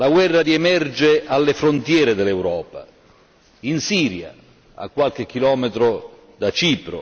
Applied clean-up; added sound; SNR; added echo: none; none; none; none.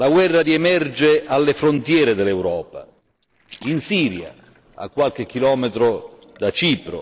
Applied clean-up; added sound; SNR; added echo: neural separator model SepFormer DNS4.